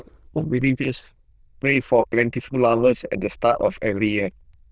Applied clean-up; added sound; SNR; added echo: neural diffusion model UNIVERSE++.